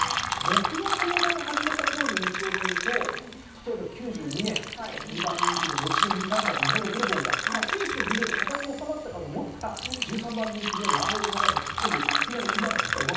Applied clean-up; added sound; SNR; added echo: none; Fill (with liquid); -4 dB; reverberation time 0.9 s.